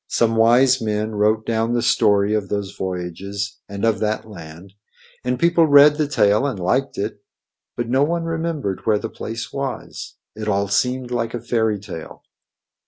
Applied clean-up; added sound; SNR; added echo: none; none; none; none.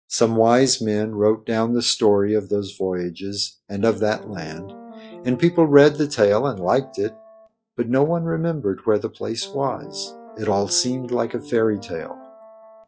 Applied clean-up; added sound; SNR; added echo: classical method log-MMSE.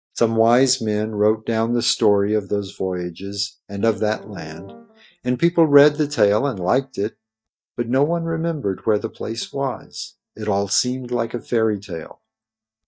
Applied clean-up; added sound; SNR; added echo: neural mask model DeepFilterNet 3.